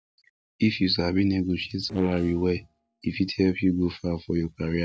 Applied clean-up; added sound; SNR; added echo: neural separator model SepFormer DNS4.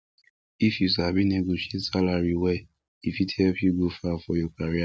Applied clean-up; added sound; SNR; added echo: none; none; none; none.